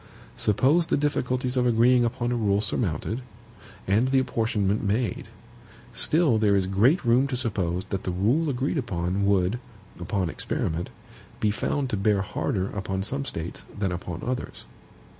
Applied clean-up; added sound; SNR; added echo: none; none; none; none.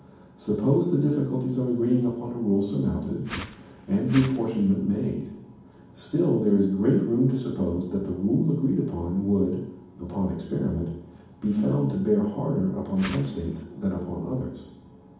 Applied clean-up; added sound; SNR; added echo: none; Whoosh, swoosh, swish; 12 dB; reverberation time 1.2 s.